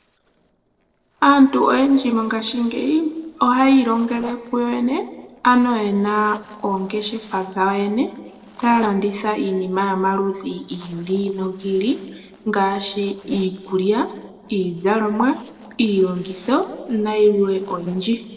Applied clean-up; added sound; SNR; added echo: neural separator model SepFormer DNS4.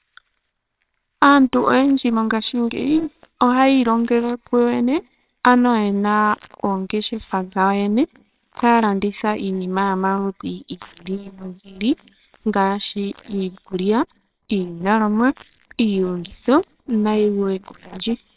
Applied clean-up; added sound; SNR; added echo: neural separator model SepFormer WHAMR!.